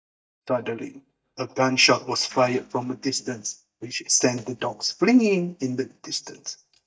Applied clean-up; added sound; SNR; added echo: neural mask model DeepFilterNet 3.